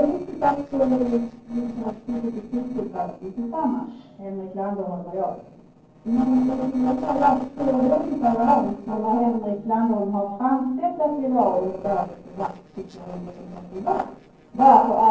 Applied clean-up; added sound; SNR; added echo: neural separator model SepFormer DNS4.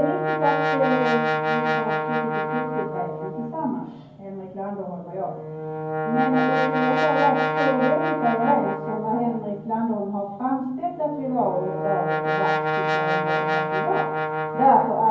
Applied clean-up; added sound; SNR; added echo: none; Brass instrument; 1 dB; reverberation time 0.9 s.